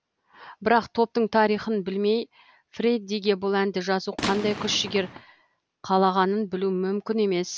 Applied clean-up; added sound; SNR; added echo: none; Gunshot, gunfire; 9 dB; none.